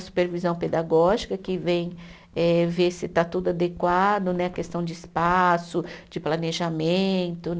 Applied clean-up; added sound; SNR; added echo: none; none; none; none.